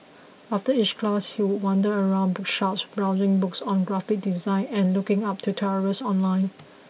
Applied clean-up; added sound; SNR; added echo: none; none; none; none.